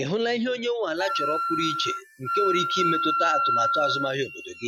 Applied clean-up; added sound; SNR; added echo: classical method Wiener filter.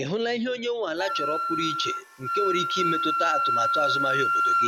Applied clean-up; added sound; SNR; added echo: none; Wind instrument, woodwind instrument; -3 dB; none.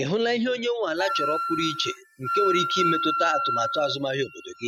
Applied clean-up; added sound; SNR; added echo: classical method spectral subtraction.